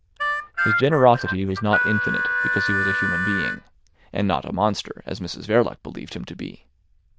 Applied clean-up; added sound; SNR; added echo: neural diffusion model UNIVERSE++.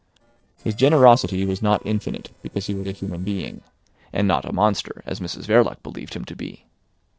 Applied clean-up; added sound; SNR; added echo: neural separator model SepFormer DNS4.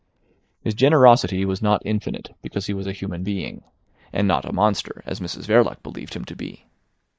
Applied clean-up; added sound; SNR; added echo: neural mask model Resemble Enhance denoiser.